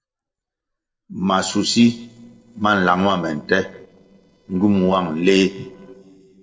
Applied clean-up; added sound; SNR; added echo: neural separator model SepFormer DNS4.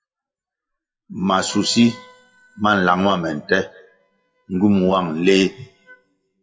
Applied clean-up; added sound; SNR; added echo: classical method WPE with log-MMSE.